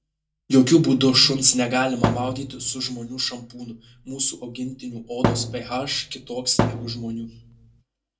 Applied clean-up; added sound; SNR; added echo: none; Thump, thud; 4 dB; reverberation time 0.2 s.